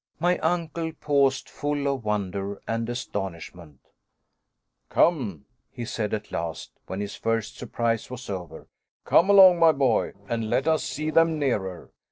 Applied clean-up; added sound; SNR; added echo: neural separator model SepFormer DNS4.